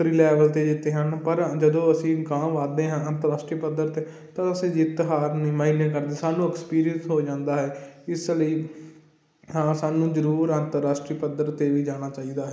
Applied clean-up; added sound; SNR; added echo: neural mask model Resemble Enhance denoiser.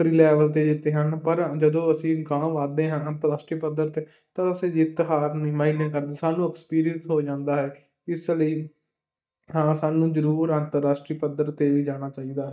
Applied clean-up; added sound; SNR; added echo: neural mask model DeepFilterNet 3.